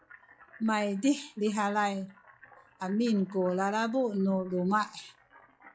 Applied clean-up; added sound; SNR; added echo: classical method log-MMSE.